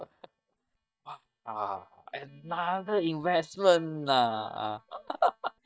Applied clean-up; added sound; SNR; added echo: neural mask model DeepFilterNet 3.